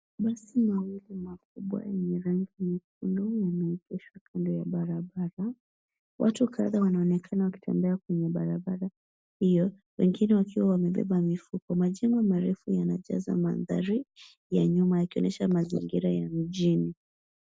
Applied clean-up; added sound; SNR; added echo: none; none; none; none.